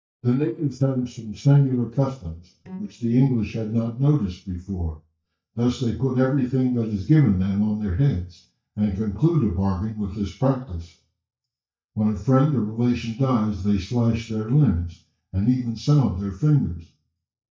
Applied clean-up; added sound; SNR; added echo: neural mask model DeepFilterNet 3.